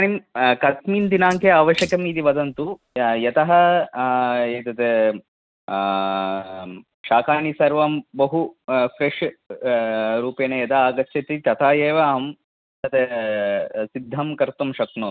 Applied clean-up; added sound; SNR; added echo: neural mask model RNNoise.